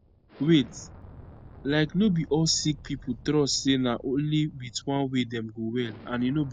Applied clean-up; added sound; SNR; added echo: none; Explosion; 20 dB; none.